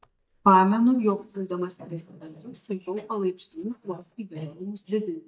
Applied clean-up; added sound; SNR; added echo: neural mask model DeepFilterNet 3.